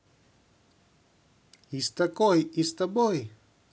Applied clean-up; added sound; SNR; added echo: none; none; none; none.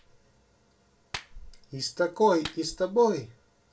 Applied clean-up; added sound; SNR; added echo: none; Clapping; 17 dB; reverberation time 0.2 s.